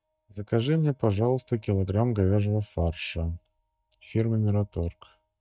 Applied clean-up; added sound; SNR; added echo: neural mask model DeepFilterNet 3.